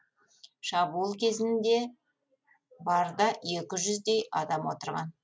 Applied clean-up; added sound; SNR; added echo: none; none; none; none.